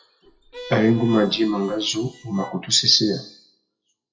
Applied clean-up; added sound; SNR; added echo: classical method WPE with log-MMSE.